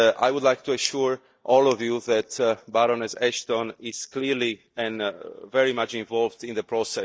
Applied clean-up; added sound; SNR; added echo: neural mask model DeepFilterNet 3.